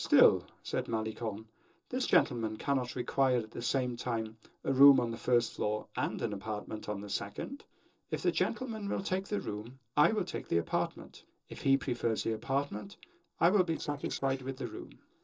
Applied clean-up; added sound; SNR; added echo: neural separator model SepFormer DNS4.